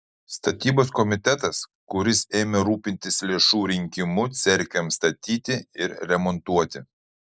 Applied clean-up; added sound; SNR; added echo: none; none; none; none.